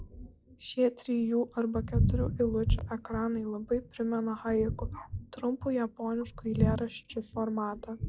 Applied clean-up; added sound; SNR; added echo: classical method log-MMSE.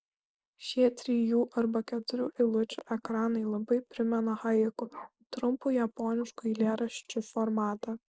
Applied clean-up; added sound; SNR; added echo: neural mask model Resemble Enhance denoiser.